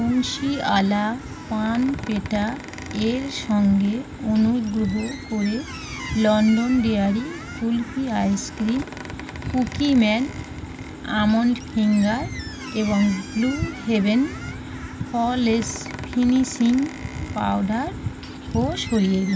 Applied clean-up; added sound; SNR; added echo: none; Squeak; 17 dB; none.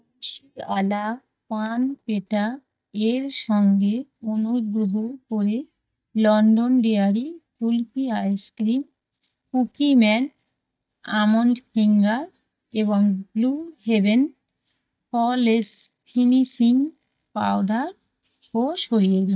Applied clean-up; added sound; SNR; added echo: neural mask model DeepFilterNet 3.